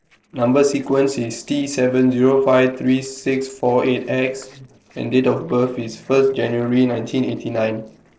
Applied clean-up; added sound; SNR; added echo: neural separator model SepFormer DNS4.